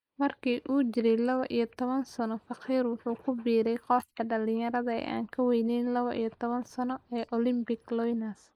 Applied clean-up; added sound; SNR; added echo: neural mask model Resemble Enhance denoiser.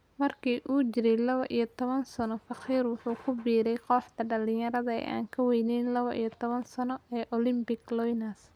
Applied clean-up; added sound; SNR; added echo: none; none; none; none.